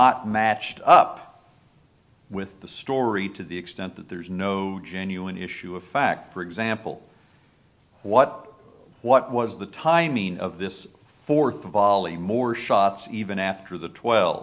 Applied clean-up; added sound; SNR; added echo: none; none; none; none.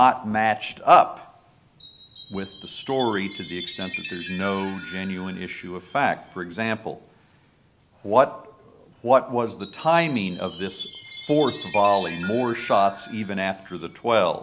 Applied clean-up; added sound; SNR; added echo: none; Chime; 17 dB; none.